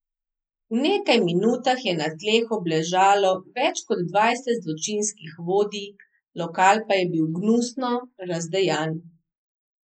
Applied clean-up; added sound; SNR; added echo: neural mask model Resemble Enhance denoiser.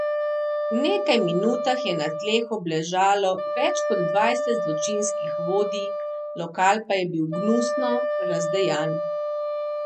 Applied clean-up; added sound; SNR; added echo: none; Wind instrument, woodwind instrument; 2 dB; none.